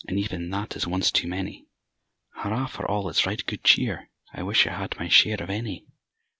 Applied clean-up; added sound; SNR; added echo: none; none; none; none.